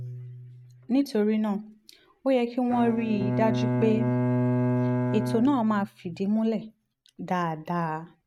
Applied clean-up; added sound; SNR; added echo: neural mask model RNNoise.